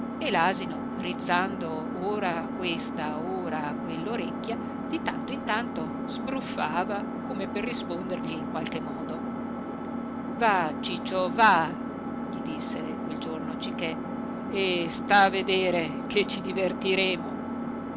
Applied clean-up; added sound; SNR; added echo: none; Engine; 4 dB; none.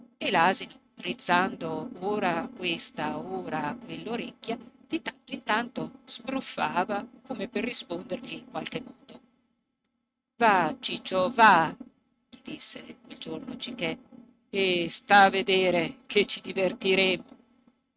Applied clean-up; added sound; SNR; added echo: neural mask model RNNoise.